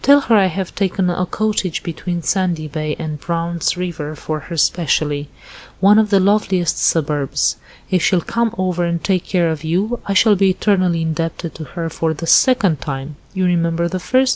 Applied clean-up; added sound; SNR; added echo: none; none; none; none.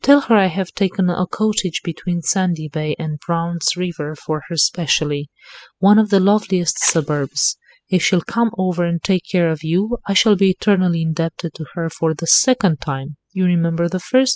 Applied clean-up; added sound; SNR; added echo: classical method spectral subtraction.